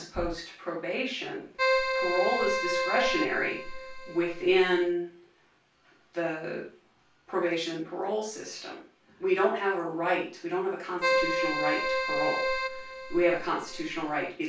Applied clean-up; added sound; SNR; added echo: none; Keyboard (musical); -1 dB; reverberation time 0.3 s.